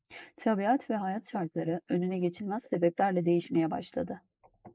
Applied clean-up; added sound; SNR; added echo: neural mask model Resemble Enhance denoiser.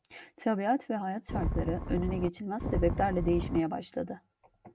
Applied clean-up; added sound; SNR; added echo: none; Wind; 1 dB; none.